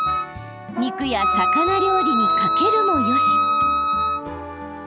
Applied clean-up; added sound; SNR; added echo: none; Wind instrument, woodwind instrument; -4 dB; none.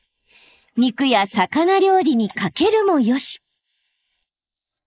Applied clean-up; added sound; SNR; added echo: neural mask model Resemble Enhance denoiser.